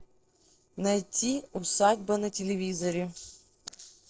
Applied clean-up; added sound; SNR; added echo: neural separator model SepFormer DNS4.